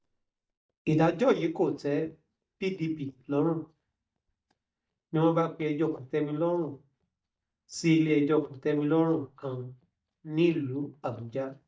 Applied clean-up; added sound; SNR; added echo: neural mask model DeepFilterNet 3.